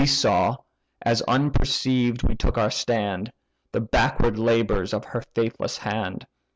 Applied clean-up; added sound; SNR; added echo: none; none; none; none.